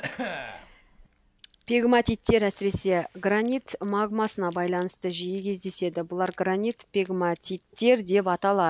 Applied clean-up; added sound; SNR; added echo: none; Chewing, mastication / Cough; 19 dB; none.